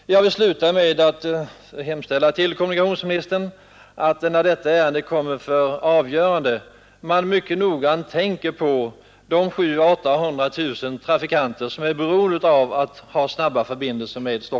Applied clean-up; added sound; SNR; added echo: none; none; none; none.